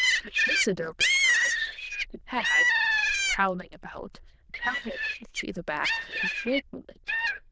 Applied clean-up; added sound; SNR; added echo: neural diffusion model UNIVERSE++.